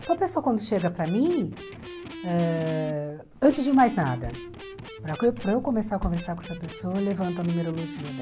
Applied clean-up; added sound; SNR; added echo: none; Electric guitar; 14 dB; none.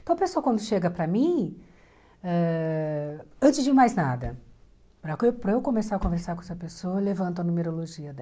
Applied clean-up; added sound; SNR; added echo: none; none; none; none.